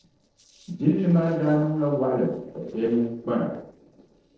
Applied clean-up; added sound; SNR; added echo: neural separator model SepFormer DNS4.